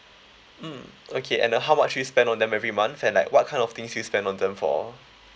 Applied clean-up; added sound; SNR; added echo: none; none; none; none.